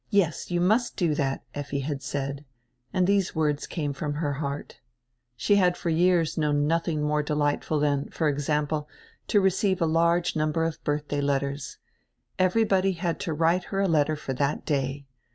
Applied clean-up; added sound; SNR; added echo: none; none; none; none.